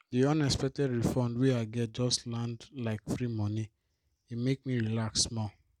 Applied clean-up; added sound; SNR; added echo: none; none; none; none.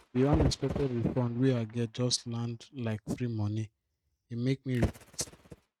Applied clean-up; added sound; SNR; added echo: neural mask model RNNoise.